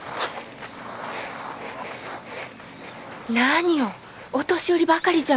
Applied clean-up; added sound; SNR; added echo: none; none; none; none.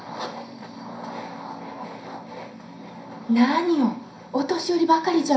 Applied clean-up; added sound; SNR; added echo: none; none; none; reverberation time 0.5 s.